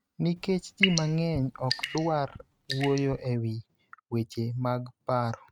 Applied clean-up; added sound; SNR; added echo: neural mask model RNNoise.